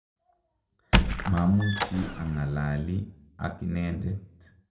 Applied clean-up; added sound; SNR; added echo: none; Squeak; -1 dB; reverberation time 0.4 s.